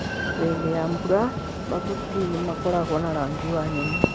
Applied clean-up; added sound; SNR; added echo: none; Train; 4 dB; none.